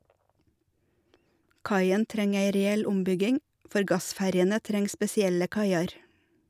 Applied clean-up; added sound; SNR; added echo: none; none; none; none.